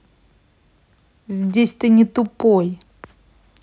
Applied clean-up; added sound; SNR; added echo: none; none; none; none.